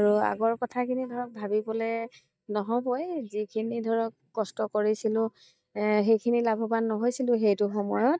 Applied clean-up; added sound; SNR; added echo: neural mask model DeepFilterNet 3.